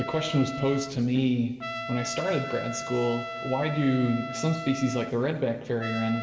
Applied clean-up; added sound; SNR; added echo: none; Trumpet; 9 dB; reverberation time 2.6 s.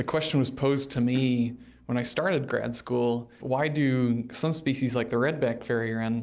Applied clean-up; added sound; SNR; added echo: none; none; none; none.